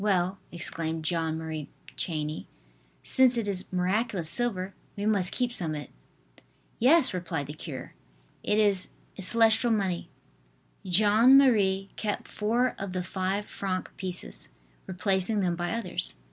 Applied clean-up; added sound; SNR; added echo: none; none; none; none.